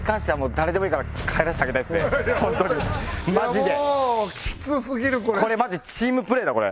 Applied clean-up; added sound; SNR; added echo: none; none; none; none.